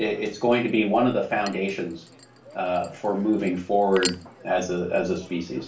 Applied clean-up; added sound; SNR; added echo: none; Chink, clink; 16 dB; reverberation time 0.3 s.